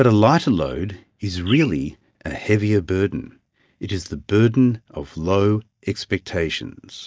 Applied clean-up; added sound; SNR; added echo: neural mask model DeepFilterNet 3.